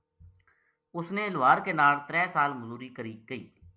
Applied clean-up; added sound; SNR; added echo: none; none; none; none.